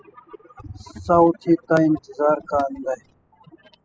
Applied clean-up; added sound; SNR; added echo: classical method spectral subtraction.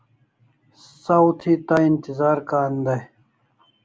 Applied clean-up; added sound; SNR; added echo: none; none; none; none.